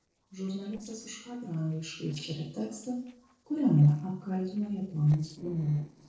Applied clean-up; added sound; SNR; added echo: neural separator model SepFormer DNS4.